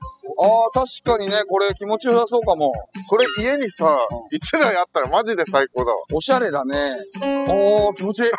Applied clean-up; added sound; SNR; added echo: classical method spectral subtraction.